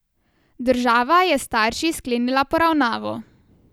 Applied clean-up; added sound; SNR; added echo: none; none; none; none.